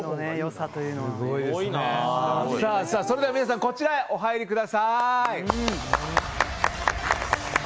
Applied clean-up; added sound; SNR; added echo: none; none; none; none.